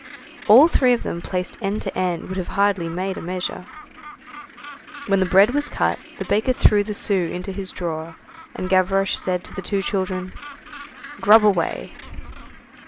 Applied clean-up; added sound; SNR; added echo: none; Gull, seagull; 18 dB; none.